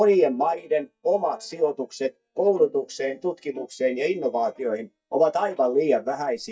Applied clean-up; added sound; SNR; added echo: neural mask model DeepFilterNet 3.